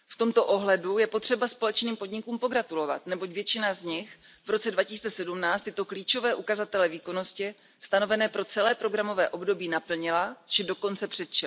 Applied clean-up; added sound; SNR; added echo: none; none; none; none.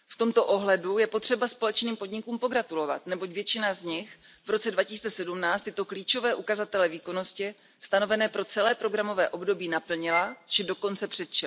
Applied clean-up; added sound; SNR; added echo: none; Bowed string instrument; 9 dB; none.